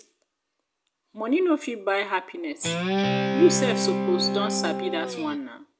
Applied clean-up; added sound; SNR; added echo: none; Guitar; 0 dB; none.